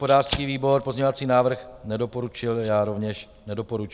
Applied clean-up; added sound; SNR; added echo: none; Fire; 12 dB; none.